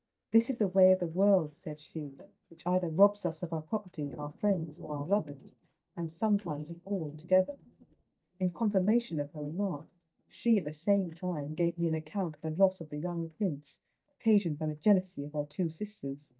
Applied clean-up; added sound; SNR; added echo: neural mask model DeepFilterNet 3.